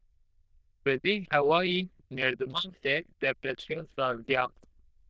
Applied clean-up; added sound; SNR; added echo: neural diffusion model UNIVERSE++.